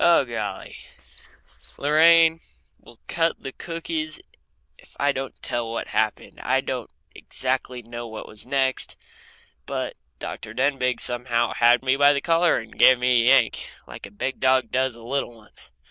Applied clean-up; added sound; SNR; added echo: neural diffusion model UNIVERSE++.